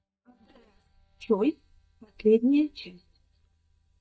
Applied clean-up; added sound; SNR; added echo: neural mask model DeepFilterNet 3.